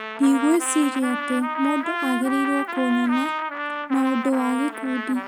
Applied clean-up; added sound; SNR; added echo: none; Trumpet; 6 dB; none.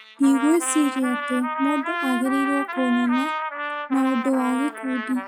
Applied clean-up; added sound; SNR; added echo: classical method log-MMSE.